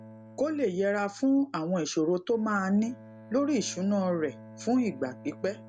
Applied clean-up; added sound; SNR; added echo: none; Bowed string instrument; 20 dB; none.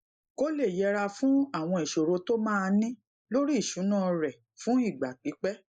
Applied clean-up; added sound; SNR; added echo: neural mask model Resemble Enhance denoiser.